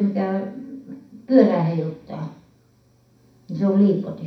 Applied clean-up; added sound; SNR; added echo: none; none; none; reverberation time 0.6 s.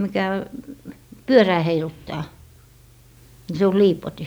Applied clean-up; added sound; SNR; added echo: none; none; none; none.